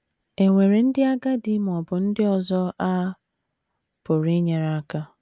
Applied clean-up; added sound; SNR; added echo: none; none; none; none.